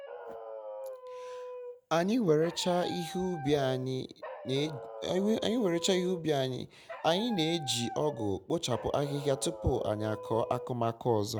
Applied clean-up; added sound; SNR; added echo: none; Dog; 12 dB; none.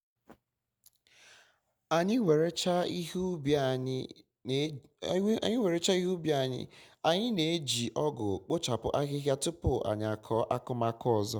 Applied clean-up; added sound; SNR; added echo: none; none; none; none.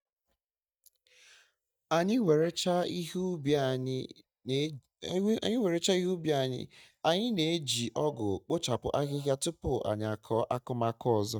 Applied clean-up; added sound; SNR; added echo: neural mask model DeepFilterNet 3.